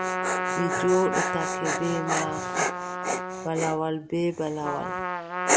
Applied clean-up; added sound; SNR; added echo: none; Dog + Trumpet; -1 dB; none.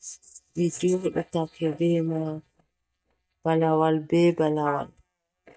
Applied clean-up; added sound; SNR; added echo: neural mask model DeepFilterNet 3.